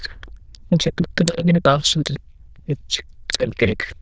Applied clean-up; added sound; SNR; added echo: neural diffusion model UNIVERSE++.